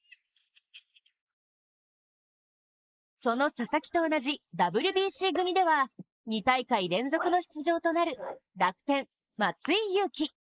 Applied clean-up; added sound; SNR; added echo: neural mask model Resemble Enhance denoiser.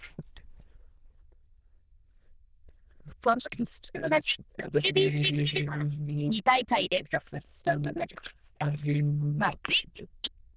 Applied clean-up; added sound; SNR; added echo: neural diffusion model UNIVERSE++.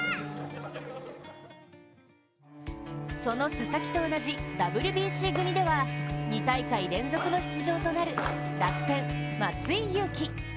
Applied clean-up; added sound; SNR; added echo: none; Bowed string instrument; 4 dB; none.